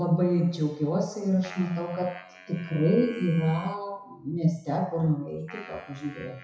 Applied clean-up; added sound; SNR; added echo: classical method WPE with log-MMSE.